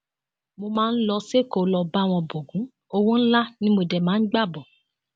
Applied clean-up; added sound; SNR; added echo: none; none; none; none.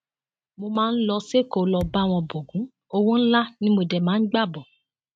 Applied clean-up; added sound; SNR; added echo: neural mask model RNNoise.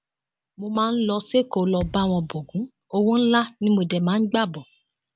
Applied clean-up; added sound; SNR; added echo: none; Thump, thud; 16 dB; none.